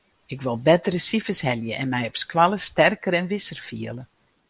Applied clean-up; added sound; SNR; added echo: none; none; none; none.